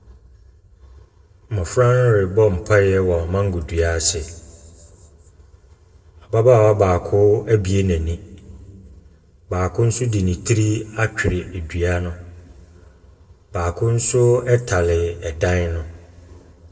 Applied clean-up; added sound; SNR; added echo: none; none; none; reverberation time 1.4 s.